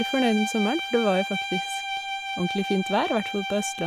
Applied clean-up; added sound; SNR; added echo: none; Bowed string instrument; 5 dB; none.